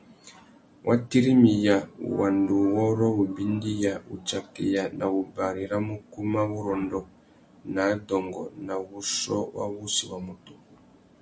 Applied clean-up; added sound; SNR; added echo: none; Brass instrument; 17 dB; none.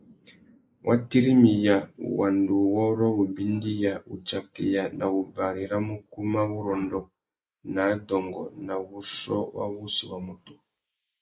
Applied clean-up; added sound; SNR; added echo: neural mask model Resemble Enhance denoiser.